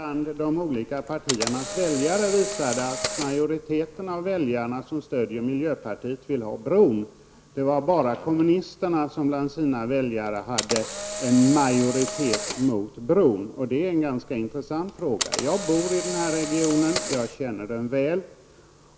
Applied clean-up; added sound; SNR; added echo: none; Camera; 8 dB; none.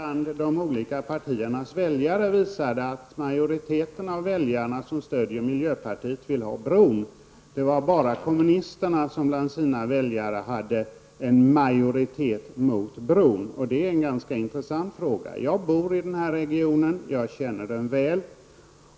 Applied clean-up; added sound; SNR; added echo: none; none; none; none.